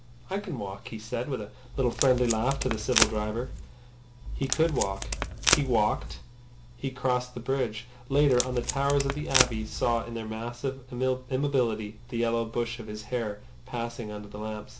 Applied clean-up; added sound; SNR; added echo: none; Packing tape, duct tape; 2 dB; none.